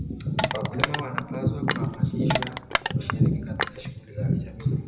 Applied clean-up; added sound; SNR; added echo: none; Crushing; 3 dB; reverberation time 0.8 s.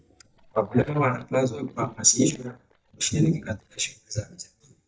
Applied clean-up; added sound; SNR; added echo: neural mask model DeepFilterNet 3.